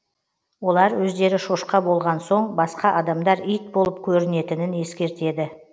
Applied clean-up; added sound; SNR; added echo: none; none; none; none.